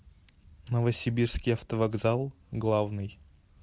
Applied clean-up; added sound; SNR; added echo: none; none; none; none.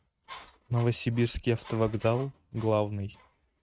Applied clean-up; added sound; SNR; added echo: neural mask model RNNoise.